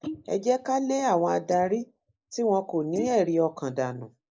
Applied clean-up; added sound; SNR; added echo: neural mask model Resemble Enhance denoiser.